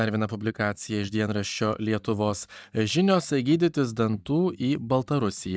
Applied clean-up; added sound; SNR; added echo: neural mask model DeepFilterNet 3.